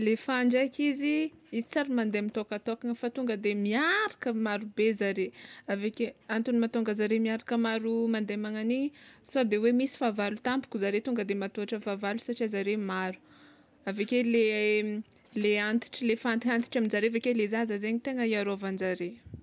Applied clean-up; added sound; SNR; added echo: none; none; none; none.